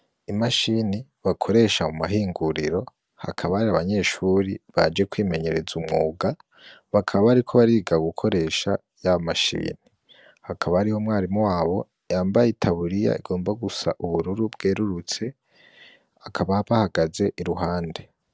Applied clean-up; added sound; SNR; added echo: none; none; none; none.